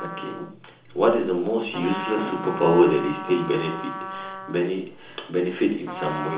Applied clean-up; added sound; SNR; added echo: none; Trumpet; 11 dB; reverberation time 0.7 s.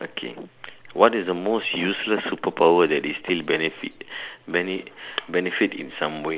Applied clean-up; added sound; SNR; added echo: none; none; none; none.